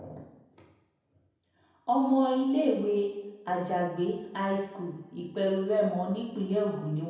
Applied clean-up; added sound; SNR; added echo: none; none; none; reverberation time 0.9 s.